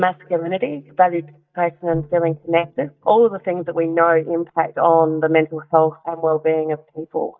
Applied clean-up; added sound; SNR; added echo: neural mask model DeepFilterNet 3.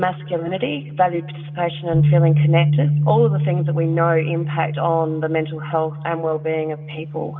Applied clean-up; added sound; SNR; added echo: none; Bass guitar; -1 dB; reverberation time 0.4 s.